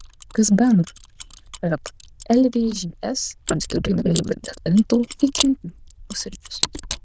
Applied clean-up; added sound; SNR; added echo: neural diffusion model UNIVERSE++.